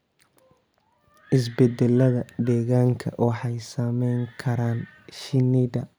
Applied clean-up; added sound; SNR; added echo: none; none; none; none.